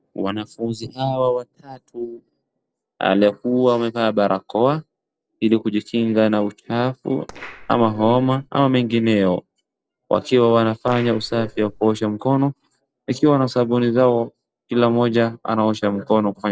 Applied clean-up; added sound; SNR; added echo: neural separator model SepFormer DNS4.